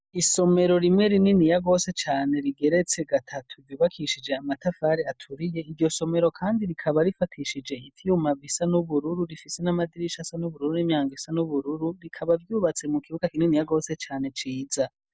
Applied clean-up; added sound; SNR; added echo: none; none; none; none.